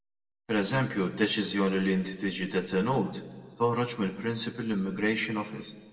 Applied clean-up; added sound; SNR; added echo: none; none; none; reverberation time 1.5 s.